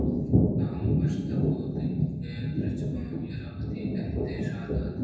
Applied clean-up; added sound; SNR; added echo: none; none; none; reverberation time 1.2 s.